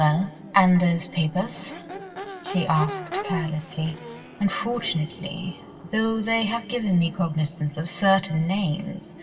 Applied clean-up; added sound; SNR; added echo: none; Crowd / Race car, auto racing / Accelerating, revving, vroom; 14 dB; reverberation time 2.2 s.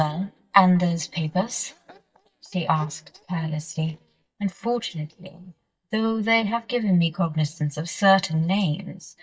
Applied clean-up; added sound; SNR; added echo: neural mask model DeepFilterNet 3.